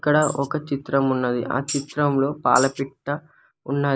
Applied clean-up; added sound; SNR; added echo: neural mask model Resemble Enhance denoiser.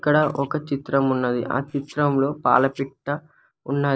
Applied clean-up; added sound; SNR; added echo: neural separator model SepFormer DNS4.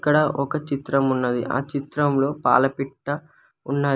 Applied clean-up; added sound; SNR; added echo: none; none; none; none.